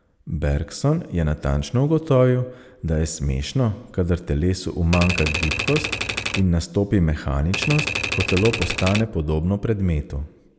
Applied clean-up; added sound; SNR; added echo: none; Typewriter; 5 dB; none.